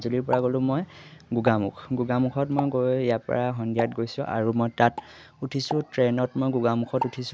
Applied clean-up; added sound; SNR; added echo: none; Explosion; 14 dB; none.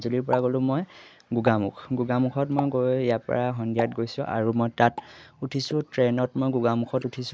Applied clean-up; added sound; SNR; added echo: neural mask model Resemble Enhance denoiser.